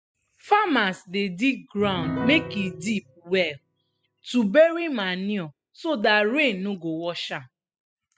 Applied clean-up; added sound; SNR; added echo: classical method spectral subtraction.